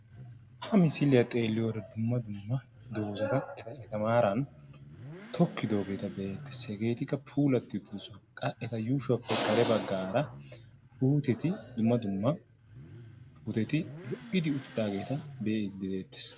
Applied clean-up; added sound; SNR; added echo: none; Motorcycle / Accelerating, revving, vroom; 19 dB; none.